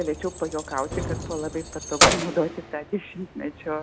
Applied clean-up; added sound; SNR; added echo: none; Keys jangling; -2 dB; none.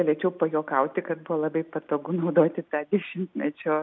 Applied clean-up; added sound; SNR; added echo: none; none; none; none.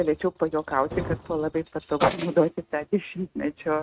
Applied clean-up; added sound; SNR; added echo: neural mask model RNNoise.